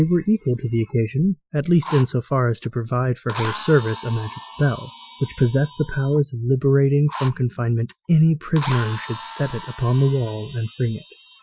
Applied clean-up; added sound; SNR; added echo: classical method Wiener filter.